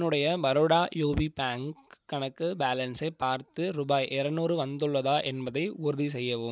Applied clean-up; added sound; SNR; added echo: none; none; none; none.